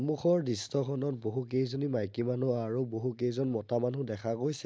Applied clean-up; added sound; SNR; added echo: none; none; none; none.